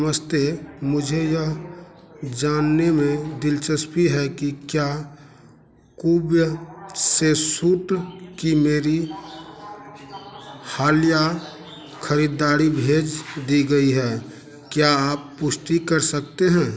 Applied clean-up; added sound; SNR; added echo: none; none; none; none.